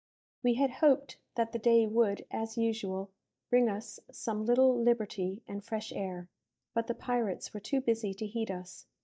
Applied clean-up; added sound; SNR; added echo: neural mask model DeepFilterNet 3.